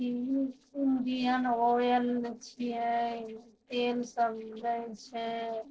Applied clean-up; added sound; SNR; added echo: neural separator model SepFormer DNS4.